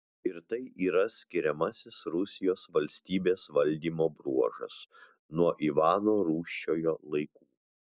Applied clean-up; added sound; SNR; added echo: none; none; none; none.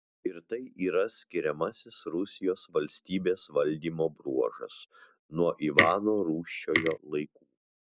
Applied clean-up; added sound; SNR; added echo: none; Tick; 1 dB; none.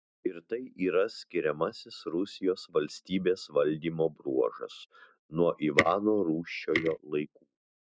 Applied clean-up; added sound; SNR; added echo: neural mask model RNNoise.